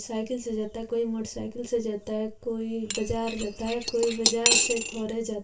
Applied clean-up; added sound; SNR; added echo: none; Cutlery, silverware / Dishes, pots, and pans; -2 dB; reverberation time 0.2 s.